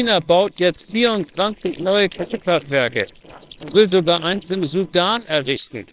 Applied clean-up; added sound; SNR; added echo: neural separator model SepFormer WHAMR!.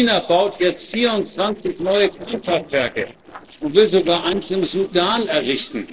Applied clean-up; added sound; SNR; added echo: neural separator model SepFormer DNS4.